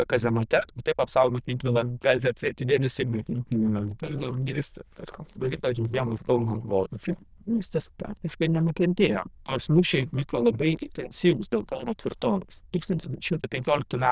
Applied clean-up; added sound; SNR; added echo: neural diffusion model UNIVERSE++.